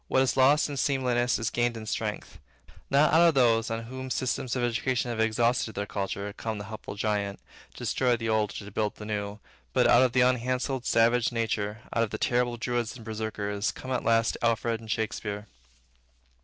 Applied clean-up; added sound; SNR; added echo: none; none; none; none.